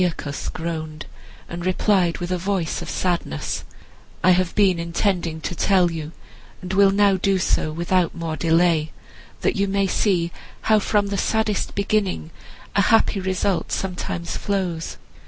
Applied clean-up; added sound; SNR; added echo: none; none; none; none.